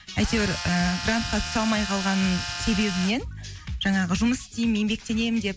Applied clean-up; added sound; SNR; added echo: none; Tools; 8 dB; none.